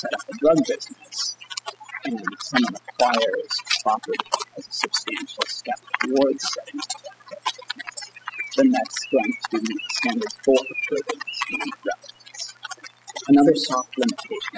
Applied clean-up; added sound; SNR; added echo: classical method spectral subtraction.